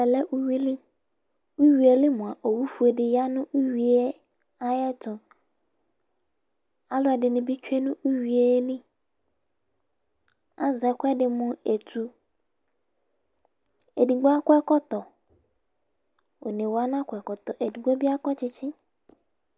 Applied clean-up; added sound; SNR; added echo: none; none; none; none.